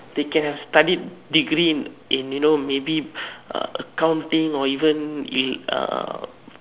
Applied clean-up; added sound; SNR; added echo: none; none; none; none.